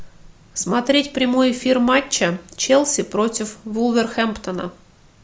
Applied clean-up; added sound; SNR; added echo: none; none; none; none.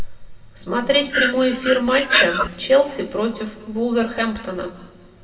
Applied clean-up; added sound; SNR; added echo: none; Breathing; 0 dB; reverberation time 1.3 s.